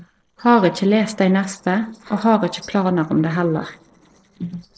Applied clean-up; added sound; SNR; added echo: neural separator model SepFormer DNS4.